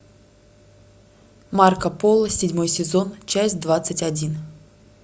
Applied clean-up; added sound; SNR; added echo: none; none; none; none.